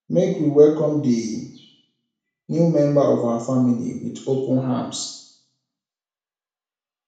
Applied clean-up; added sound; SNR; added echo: none; none; none; reverberation time 0.6 s.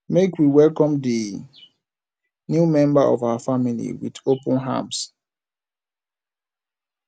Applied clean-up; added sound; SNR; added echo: none; none; none; none.